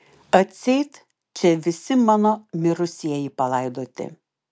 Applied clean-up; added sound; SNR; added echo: none; none; none; none.